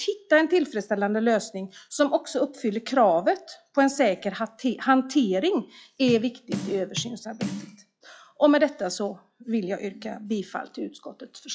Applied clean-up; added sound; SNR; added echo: classical method log-MMSE.